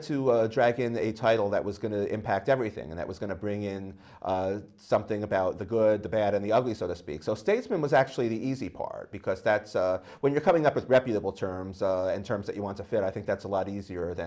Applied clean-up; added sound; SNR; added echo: none; none; none; none.